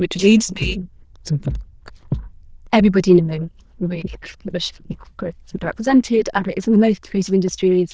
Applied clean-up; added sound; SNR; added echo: neural diffusion model UNIVERSE++.